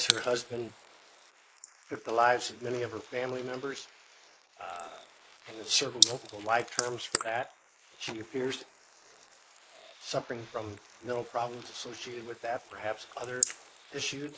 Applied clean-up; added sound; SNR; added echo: neural mask model Resemble Enhance denoiser.